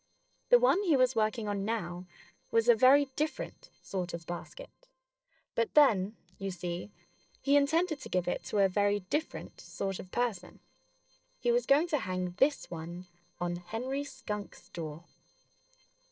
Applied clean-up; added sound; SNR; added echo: neural separator model SepFormer DNS4.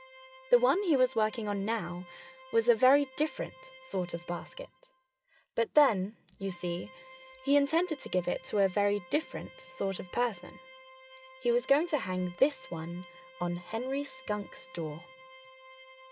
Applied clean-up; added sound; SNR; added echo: none; Organ; 19 dB; none.